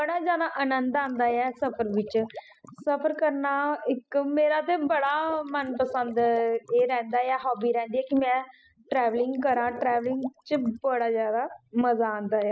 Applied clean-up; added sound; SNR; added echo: classical method spectral subtraction.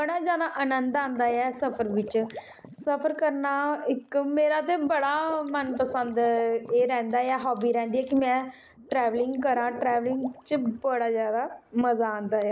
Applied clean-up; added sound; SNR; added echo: neural mask model Resemble Enhance denoiser.